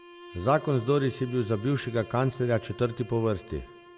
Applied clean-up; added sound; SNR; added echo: none; Bowed string instrument; 19 dB; none.